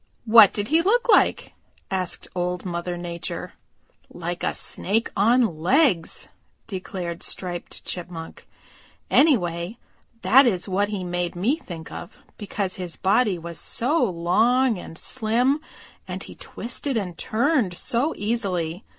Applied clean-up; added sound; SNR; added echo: none; none; none; none.